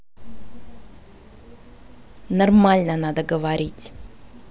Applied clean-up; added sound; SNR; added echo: none; none; none; none.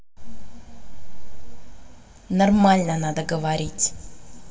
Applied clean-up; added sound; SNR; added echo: none; none; none; reverberation time 2.1 s.